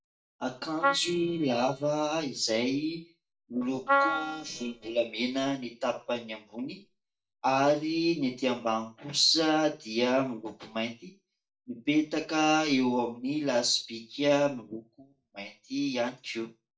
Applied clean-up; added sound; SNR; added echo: neural mask model DeepFilterNet 3.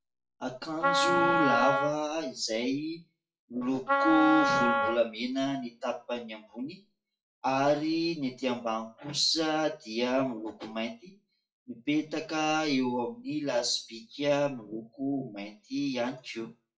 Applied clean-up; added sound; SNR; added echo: classical method WPE with log-MMSE.